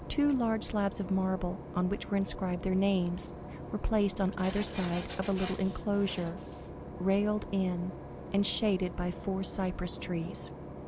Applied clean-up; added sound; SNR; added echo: none; Engine / Boat, Water vehicle + Printer; 10 dB; none.